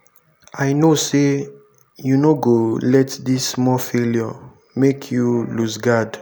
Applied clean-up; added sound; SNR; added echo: none; none; none; none.